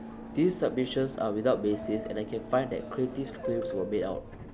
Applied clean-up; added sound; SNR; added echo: none; Subway, metro, underground; 9 dB; none.